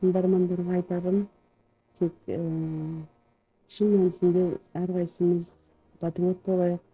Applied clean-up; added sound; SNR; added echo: neural separator model SepFormer DNS4.